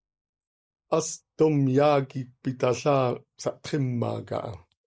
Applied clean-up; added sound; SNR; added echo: neural mask model Resemble Enhance denoiser.